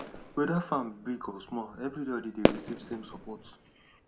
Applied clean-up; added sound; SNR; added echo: none; Fireworks; 0 dB; reverberation time 0.5 s.